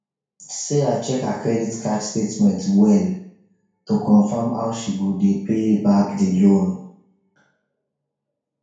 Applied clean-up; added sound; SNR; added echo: none; none; none; reverberation time 0.6 s.